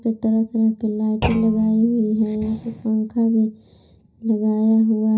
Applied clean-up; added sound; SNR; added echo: none; Thump, thud; 12 dB; reverberation time 0.5 s.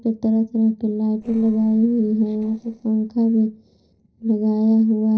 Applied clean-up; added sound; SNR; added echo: neural separator model SepFormer DNS4.